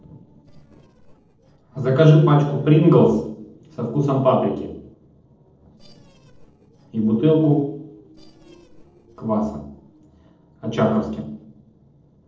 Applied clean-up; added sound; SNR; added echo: neural separator model SepFormer DNS4.